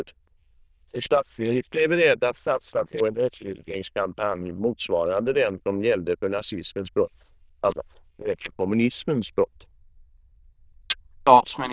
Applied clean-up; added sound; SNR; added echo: neural diffusion model UNIVERSE++.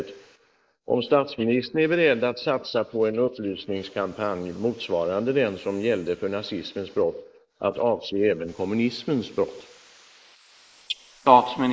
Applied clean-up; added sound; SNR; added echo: neural mask model Resemble Enhance denoiser.